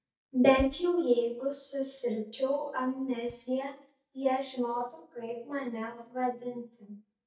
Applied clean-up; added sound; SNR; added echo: neural mask model DeepFilterNet 3.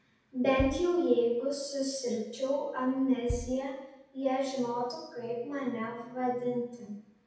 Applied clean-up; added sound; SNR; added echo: none; Bass drum; 12 dB; reverberation time 0.8 s.